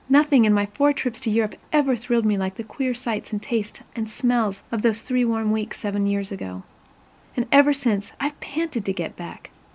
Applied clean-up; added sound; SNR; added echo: none; none; none; none.